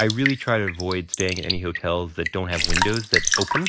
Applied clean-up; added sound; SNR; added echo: none; Raindrop / Drip; 1 dB; none.